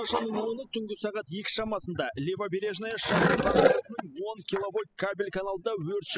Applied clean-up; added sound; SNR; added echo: classical method spectral subtraction.